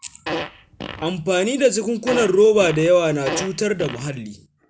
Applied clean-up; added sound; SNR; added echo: none; Fart; 10 dB; none.